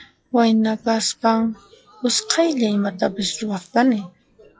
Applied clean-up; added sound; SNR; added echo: classical method log-MMSE.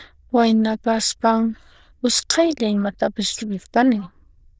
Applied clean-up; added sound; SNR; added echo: neural diffusion model UNIVERSE++.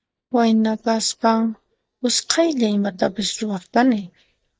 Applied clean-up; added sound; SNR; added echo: neural mask model DeepFilterNet 3.